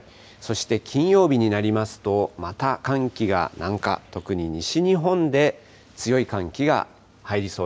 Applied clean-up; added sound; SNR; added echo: none; none; none; none.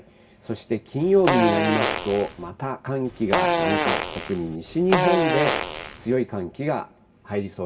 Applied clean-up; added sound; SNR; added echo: none; Fart; -1 dB; reverberation time 0.2 s.